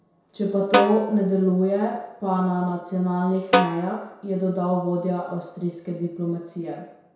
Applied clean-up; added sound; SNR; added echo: none; Snare drum; 2 dB; reverberation time 0.7 s.